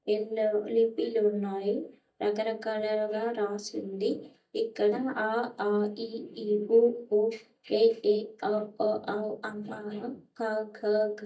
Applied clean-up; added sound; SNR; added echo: neural mask model DeepFilterNet 3.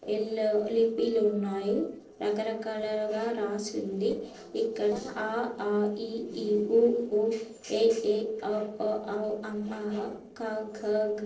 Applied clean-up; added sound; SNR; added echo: neural separator model SepFormer DNS4.